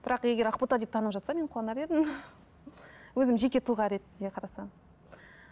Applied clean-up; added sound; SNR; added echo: none; none; none; none.